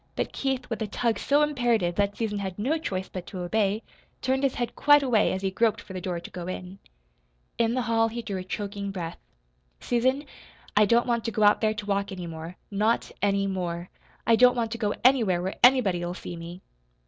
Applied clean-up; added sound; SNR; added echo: none; none; none; none.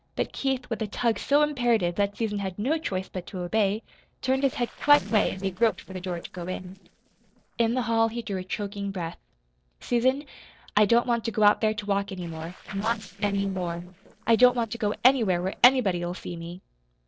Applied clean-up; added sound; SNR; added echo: neural separator model SepFormer DNS4.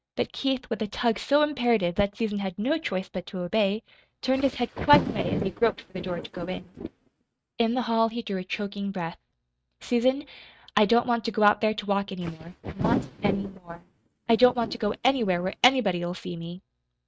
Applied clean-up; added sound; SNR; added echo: neural mask model RNNoise.